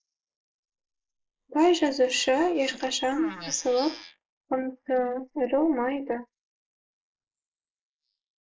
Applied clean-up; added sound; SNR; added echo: neural mask model Resemble Enhance denoiser.